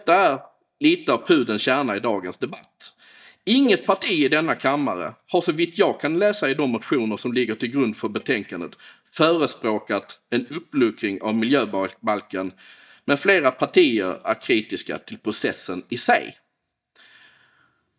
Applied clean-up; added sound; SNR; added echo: neural mask model DeepFilterNet 3.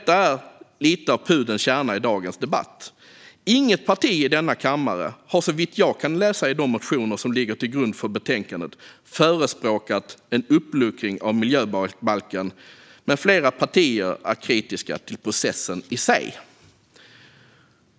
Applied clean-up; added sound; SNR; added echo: none; none; none; none.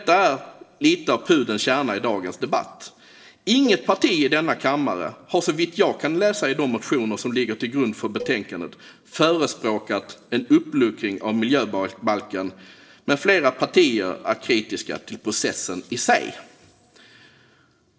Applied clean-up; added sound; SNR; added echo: neural separator model SepFormer DNS4.